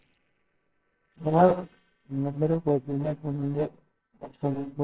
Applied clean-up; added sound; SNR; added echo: neural separator model SepFormer WHAMR!.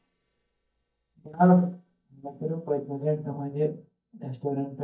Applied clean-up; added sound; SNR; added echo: neural mask model DeepFilterNet 3.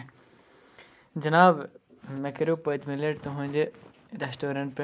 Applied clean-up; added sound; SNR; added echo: none; none; none; none.